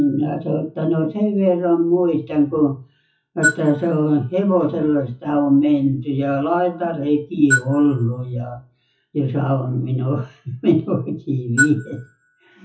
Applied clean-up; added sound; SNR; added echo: classical method WPE with log-MMSE.